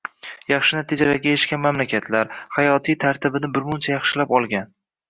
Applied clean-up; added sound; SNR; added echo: none; none; none; none.